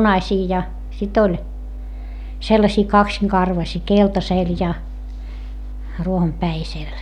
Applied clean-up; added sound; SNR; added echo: none; none; none; none.